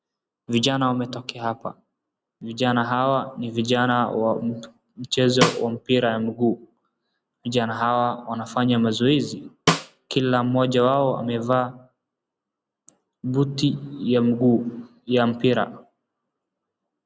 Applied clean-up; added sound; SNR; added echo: none; Snare drum; 2 dB; none.